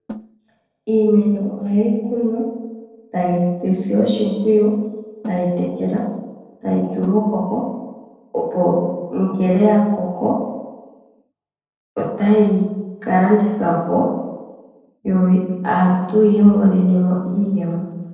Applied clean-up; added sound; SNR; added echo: neural separator model SepFormer DNS4.